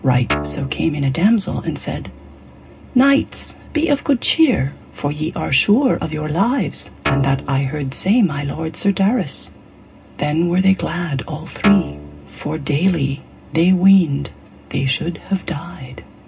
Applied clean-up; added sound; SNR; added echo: none; Guitar; 8 dB; reverberation time 0.2 s.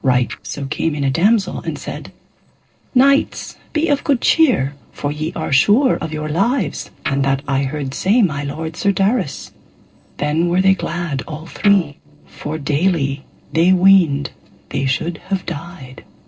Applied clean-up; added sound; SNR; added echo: neural separator model SepFormer DNS4.